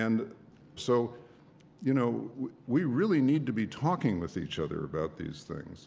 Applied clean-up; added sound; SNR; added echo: none; none; none; none.